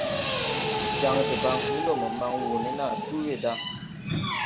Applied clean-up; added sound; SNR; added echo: none; Drill; -1 dB; none.